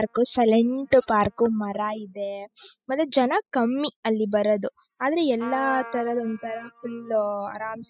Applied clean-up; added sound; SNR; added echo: classical method spectral subtraction.